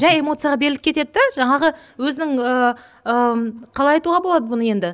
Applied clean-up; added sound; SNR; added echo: none; none; none; none.